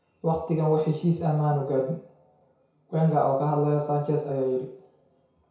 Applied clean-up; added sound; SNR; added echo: none; none; none; reverberation time 0.5 s.